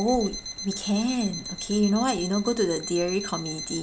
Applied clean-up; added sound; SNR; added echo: none; Alarm; 11 dB; none.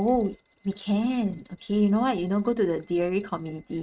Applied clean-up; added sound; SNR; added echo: neural mask model RNNoise.